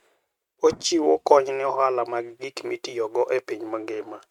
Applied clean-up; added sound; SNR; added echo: neural mask model RNNoise.